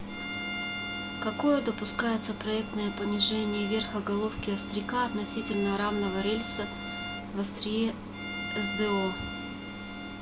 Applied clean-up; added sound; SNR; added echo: none; Bowed string instrument; 10 dB; none.